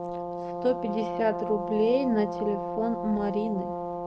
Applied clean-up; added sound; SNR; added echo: neural mask model RNNoise.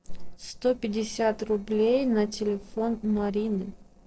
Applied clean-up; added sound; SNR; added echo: neural separator model SepFormer DNS4.